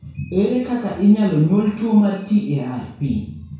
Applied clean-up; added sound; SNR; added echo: none; none; none; reverberation time 0.6 s.